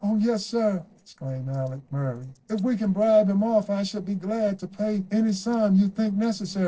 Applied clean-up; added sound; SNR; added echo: neural separator model SepFormer DNS4.